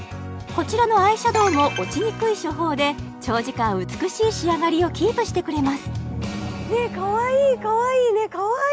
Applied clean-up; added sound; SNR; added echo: none; none; none; none.